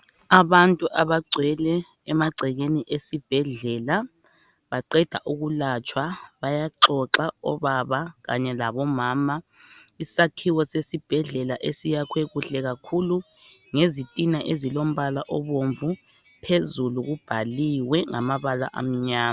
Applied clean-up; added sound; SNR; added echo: none; none; none; none.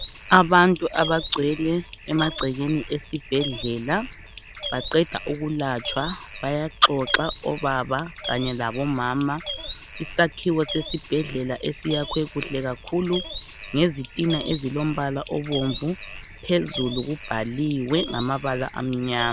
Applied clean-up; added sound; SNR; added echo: none; Bird; 11 dB; none.